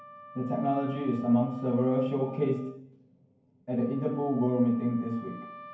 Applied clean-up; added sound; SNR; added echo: none; Wind instrument, woodwind instrument; 18 dB; reverberation time 0.9 s.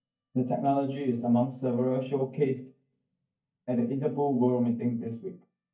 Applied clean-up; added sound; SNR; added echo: neural mask model DeepFilterNet 3.